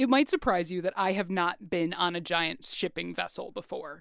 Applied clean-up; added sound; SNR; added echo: none; none; none; none.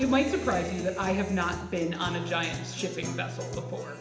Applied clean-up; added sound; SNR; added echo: none; Guitar; 8 dB; reverberation time 0.8 s.